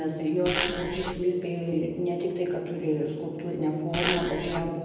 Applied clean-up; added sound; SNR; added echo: none; Zipper (clothing); 2 dB; reverberation time 1.0 s.